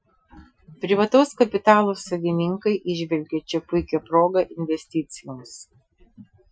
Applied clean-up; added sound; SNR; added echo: classical method Wiener filter.